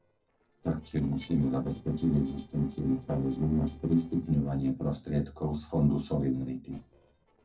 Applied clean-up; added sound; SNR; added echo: neural separator model SepFormer DNS4.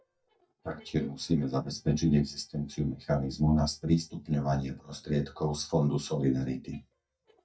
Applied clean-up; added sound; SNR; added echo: neural mask model DeepFilterNet 3.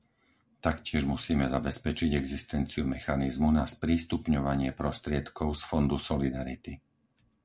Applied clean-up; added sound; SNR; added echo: none; none; none; none.